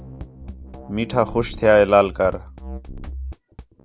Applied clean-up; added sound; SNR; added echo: none; Drum kit; 13 dB; none.